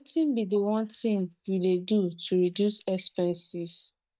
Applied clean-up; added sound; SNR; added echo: neural mask model DeepFilterNet 3.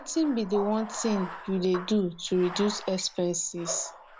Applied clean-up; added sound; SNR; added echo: none; Bathtub (filling or washing); 13 dB; none.